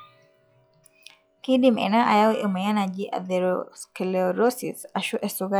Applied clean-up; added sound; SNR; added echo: classical method log-MMSE.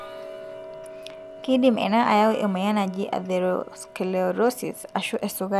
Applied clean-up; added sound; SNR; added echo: none; Tick-tock; 17 dB; none.